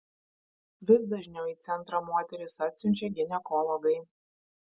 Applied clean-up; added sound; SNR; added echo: none; none; none; none.